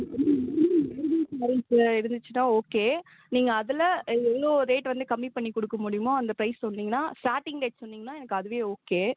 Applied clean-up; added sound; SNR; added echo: none; none; none; none.